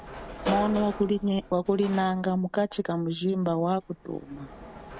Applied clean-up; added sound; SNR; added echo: none; Sliding door / Slam; 12 dB; none.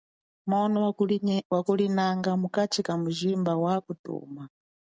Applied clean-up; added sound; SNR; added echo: none; none; none; none.